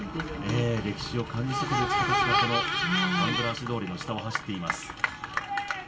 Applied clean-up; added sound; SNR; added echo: none; Bowed string instrument; 19 dB; reverberation time 0.2 s.